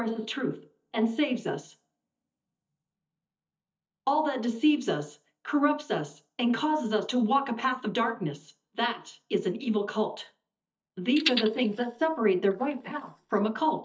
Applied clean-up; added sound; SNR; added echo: neural mask model DeepFilterNet 3.